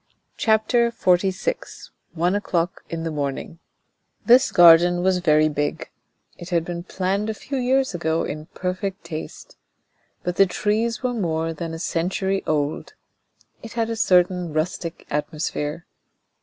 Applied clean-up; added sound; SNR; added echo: none; none; none; none.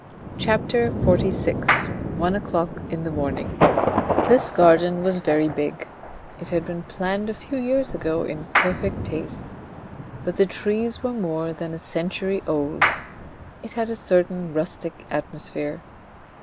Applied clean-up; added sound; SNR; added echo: none; Clapping + Thunder; 3 dB; none.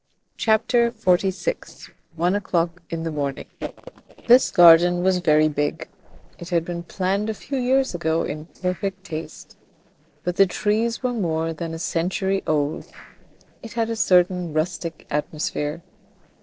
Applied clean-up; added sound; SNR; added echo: neural separator model SepFormer DNS4.